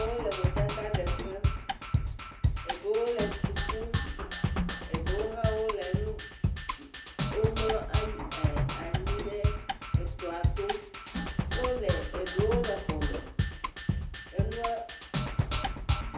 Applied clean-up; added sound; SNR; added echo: none; Percussion; -5 dB; reverberation time 0.4 s.